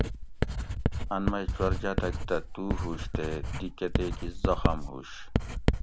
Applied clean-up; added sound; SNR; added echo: none; Writing; -4 dB; none.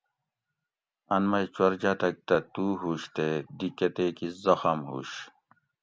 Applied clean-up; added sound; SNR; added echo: none; none; none; none.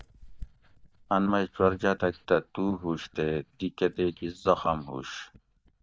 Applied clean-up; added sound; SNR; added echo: neural mask model DeepFilterNet 3.